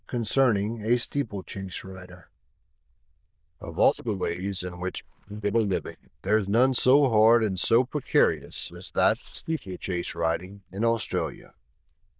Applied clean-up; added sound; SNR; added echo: neural diffusion model UNIVERSE++.